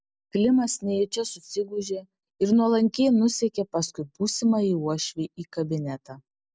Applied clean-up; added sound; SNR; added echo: none; none; none; none.